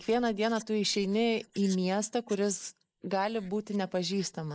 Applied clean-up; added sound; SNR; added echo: neural mask model Resemble Enhance denoiser.